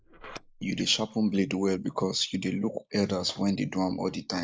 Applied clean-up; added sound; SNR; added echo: neural mask model Resemble Enhance denoiser.